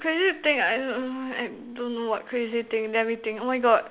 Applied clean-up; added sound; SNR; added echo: none; none; none; none.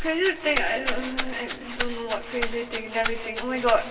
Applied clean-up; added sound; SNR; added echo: none; Rattle (instrument); 4 dB; reverberation time 3.0 s.